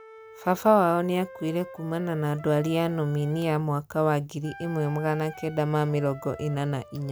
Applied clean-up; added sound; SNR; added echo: none; Wind instrument, woodwind instrument; 19 dB; none.